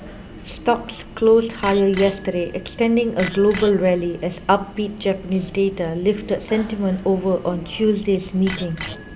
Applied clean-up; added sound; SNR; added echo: none; Bicycle bell; 17 dB; none.